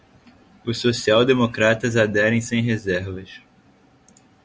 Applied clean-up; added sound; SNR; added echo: none; none; none; none.